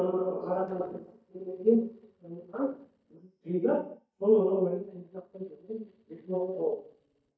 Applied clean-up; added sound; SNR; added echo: neural mask model DeepFilterNet 3.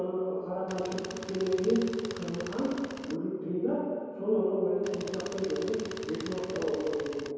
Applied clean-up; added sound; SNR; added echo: none; Tools; 13 dB; reverberation time 2.2 s.